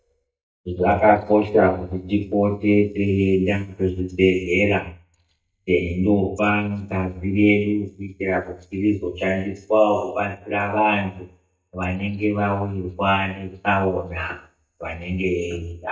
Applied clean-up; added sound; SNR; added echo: neural mask model DeepFilterNet 3.